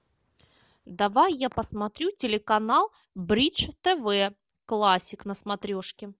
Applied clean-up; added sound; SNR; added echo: none; none; none; none.